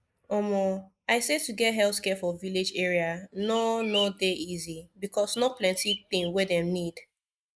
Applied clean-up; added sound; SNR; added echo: neural mask model Resemble Enhance denoiser.